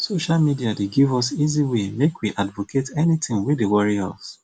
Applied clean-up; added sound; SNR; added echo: none; none; none; none.